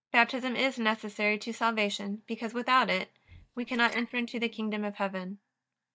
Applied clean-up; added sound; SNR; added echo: neural mask model DeepFilterNet 3.